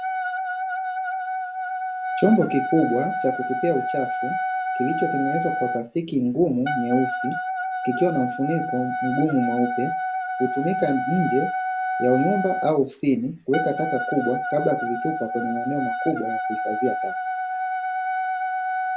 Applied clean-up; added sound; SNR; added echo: none; Wind instrument, woodwind instrument; 2 dB; none.